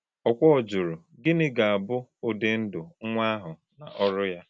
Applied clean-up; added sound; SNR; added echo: none; none; none; none.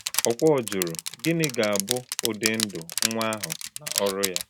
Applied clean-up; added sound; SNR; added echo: none; Crushing; 4 dB; none.